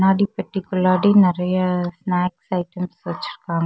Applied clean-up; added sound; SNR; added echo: none; none; none; none.